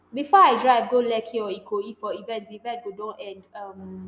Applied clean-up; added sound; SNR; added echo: none; none; none; none.